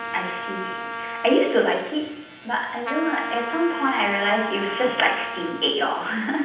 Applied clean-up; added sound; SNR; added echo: none; Trumpet; 9 dB; reverberation time 0.9 s.